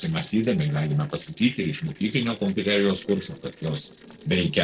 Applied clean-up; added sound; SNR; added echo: neural separator model SepFormer DNS4.